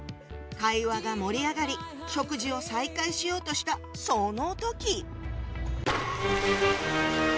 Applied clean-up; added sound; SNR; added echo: none; none; none; none.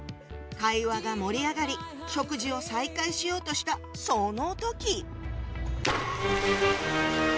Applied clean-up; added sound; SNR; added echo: none; Finger snapping; 9 dB; none.